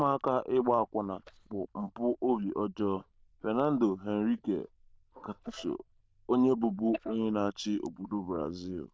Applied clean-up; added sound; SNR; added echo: neural diffusion model UNIVERSE++.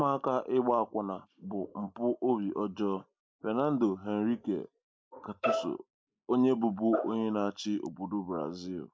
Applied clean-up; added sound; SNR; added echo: neural mask model Resemble Enhance denoiser.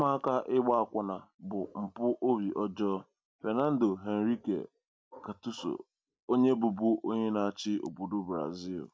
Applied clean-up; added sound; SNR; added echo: none; none; none; none.